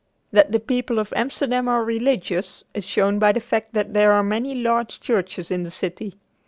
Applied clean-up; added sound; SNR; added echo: none; none; none; none.